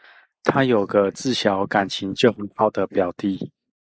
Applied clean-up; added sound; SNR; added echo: neural mask model Resemble Enhance denoiser.